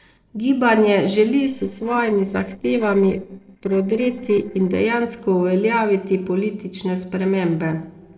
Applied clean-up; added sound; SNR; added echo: neural separator model SepFormer DNS4.